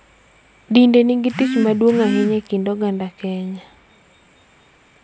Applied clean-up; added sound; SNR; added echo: none; none; none; none.